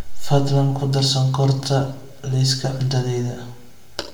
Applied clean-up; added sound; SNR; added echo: none; none; none; reverberation time 0.6 s.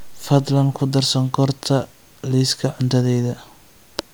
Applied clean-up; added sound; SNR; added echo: none; none; none; none.